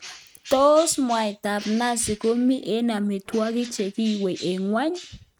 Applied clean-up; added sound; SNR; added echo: neural mask model RNNoise.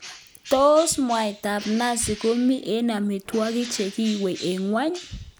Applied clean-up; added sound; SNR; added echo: none; Bird; 17 dB; none.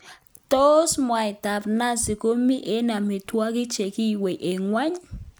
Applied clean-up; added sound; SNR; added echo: none; none; none; none.